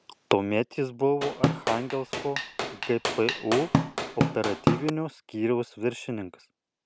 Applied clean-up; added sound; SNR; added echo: none; Drum / Drum kit; -1 dB; none.